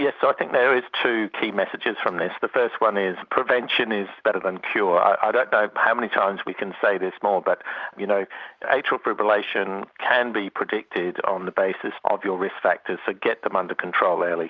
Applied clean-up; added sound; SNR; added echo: none; none; none; none.